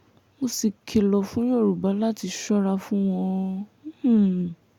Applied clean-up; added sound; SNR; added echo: none; none; none; none.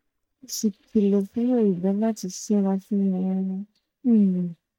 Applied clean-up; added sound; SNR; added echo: neural mask model DeepFilterNet 3.